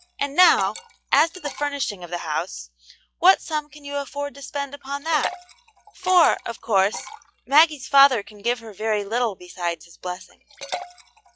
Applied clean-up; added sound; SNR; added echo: classical method log-MMSE.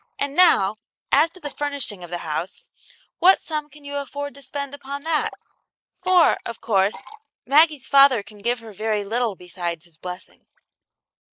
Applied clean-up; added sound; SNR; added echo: neural mask model Resemble Enhance denoiser.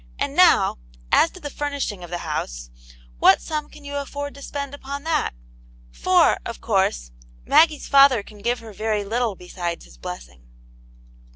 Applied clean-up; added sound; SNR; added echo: none; none; none; none.